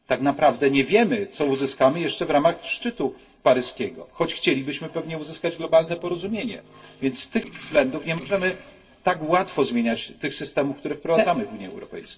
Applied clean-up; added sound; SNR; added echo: neural separator model SepFormer DNS4.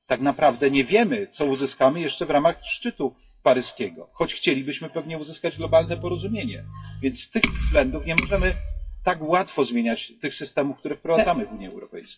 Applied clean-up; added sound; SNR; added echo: classical method WPE with log-MMSE.